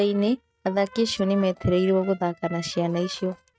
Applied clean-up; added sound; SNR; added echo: neural mask model RNNoise.